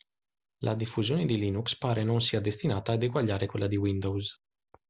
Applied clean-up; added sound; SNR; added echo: none; none; none; none.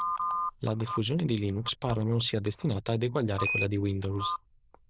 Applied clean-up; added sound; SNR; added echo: neural diffusion model UNIVERSE++.